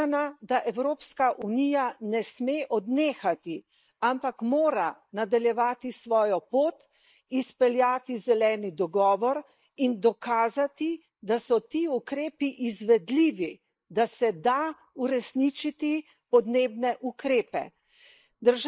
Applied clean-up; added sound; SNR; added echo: neural mask model Resemble Enhance denoiser.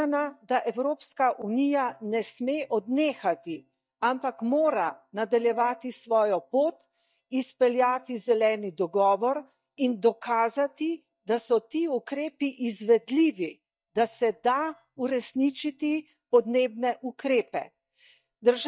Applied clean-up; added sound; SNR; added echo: neural mask model DeepFilterNet 3.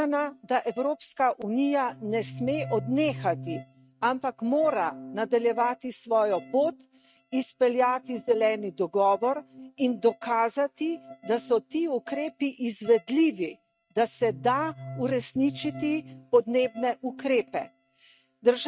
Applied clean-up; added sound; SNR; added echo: neural mask model RNNoise.